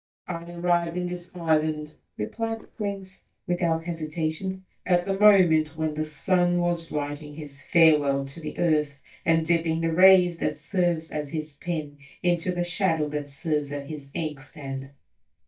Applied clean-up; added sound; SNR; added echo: neural mask model DeepFilterNet 3.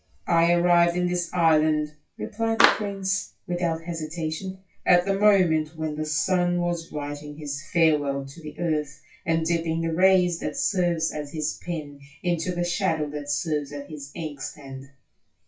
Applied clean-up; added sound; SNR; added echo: classical method WPE with log-MMSE.